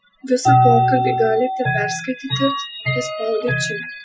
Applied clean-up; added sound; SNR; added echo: classical method Wiener filter.